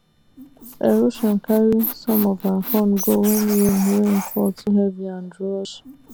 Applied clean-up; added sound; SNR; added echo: none; Squeak; 12 dB; none.